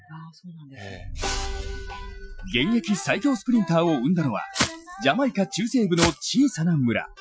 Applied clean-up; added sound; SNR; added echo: classical method Wiener filter.